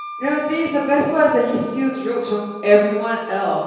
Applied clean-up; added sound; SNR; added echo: none; Wind instrument, woodwind instrument; 17 dB; reverberation time 1.2 s.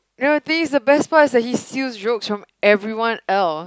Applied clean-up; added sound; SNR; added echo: none; none; none; none.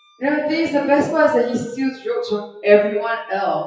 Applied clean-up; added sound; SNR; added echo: classical method WPE with log-MMSE.